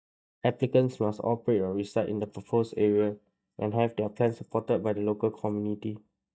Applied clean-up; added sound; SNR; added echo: neural mask model DeepFilterNet 3.